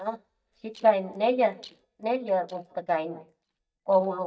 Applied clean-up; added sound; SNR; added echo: neural mask model DeepFilterNet 3.